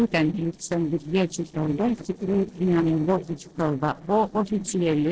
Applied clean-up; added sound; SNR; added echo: neural separator model SepFormer DNS4.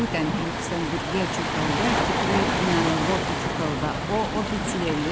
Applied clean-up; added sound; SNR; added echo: none; Waves, surf; -2 dB; none.